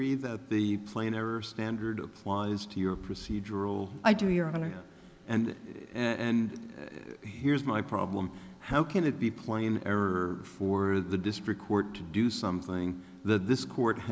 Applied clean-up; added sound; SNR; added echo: none; none; none; none.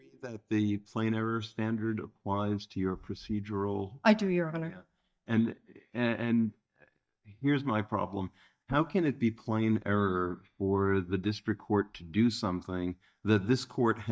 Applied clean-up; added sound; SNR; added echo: neural mask model DeepFilterNet 3.